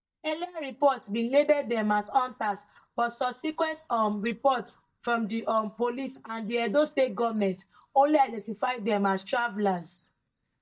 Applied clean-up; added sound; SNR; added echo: neural mask model DeepFilterNet 3.